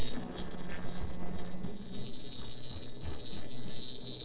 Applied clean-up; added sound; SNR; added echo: neural separator model SepFormer DNS4.